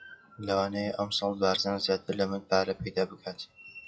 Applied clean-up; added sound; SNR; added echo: classical method WPE with log-MMSE.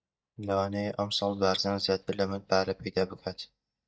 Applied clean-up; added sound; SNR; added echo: neural mask model DeepFilterNet 3.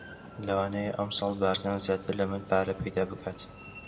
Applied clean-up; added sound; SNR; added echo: none; Train; 17 dB; reverberation time 1.4 s.